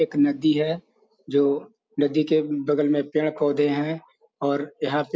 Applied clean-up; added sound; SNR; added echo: none; none; none; none.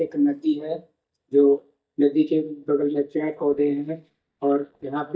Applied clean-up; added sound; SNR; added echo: neural mask model DeepFilterNet 3.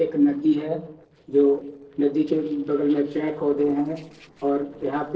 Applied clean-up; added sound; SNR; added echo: neural separator model SepFormer DNS4.